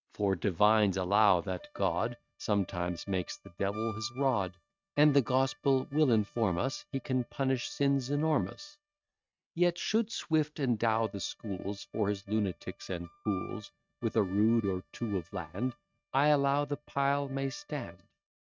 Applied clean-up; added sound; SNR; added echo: neural mask model RNNoise.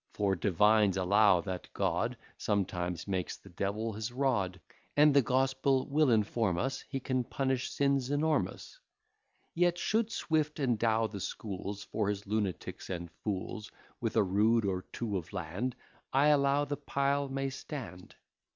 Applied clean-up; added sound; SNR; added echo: none; none; none; none.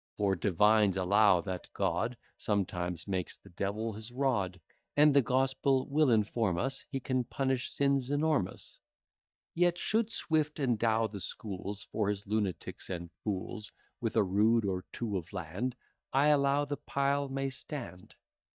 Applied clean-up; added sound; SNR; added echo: neural mask model DeepFilterNet 3.